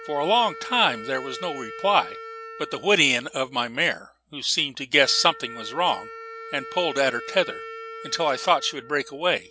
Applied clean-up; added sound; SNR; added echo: none; Wind instrument, woodwind instrument; 14 dB; none.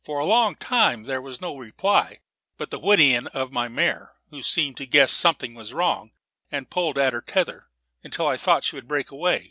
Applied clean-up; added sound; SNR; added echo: none; none; none; none.